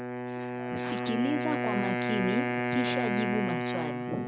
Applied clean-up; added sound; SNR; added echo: none; Wind instrument, woodwind instrument; -2 dB; none.